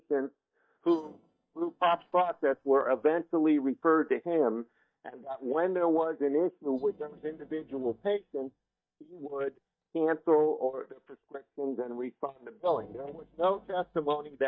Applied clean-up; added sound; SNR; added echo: neural mask model DeepFilterNet 3.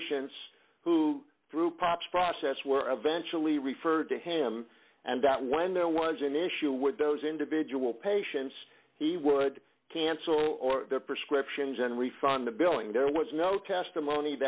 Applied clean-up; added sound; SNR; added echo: none; none; none; none.